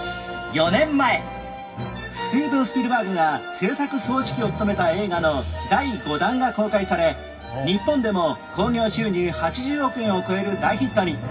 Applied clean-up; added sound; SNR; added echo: none; none; none; reverberation time 0.4 s.